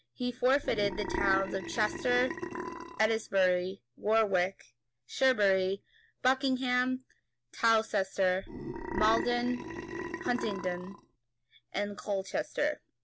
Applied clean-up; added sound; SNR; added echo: none; Burping, eructation; 6 dB; none.